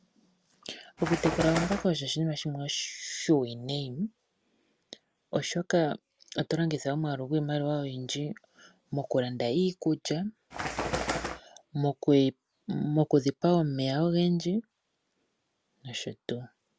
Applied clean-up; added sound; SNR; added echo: none; Bird; 2 dB; none.